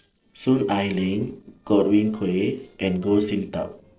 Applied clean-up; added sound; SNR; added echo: neural separator model SepFormer DNS4.